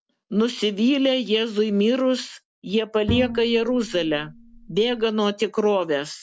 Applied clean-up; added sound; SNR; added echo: none; Bowed string instrument; 10 dB; none.